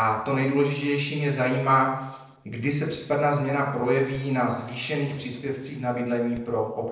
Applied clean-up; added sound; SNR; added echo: neural separator model SepFormer DNS4.